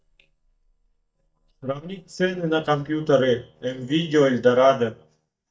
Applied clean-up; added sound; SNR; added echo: neural mask model DeepFilterNet 3.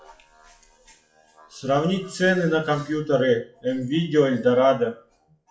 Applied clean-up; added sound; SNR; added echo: classical method WPE with log-MMSE.